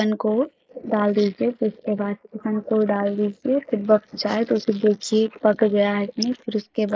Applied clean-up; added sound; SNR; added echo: neural mask model Resemble Enhance denoiser.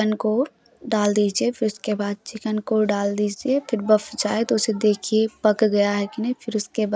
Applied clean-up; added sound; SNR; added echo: none; none; none; none.